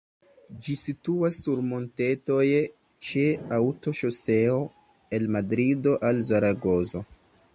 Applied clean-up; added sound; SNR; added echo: none; none; none; none.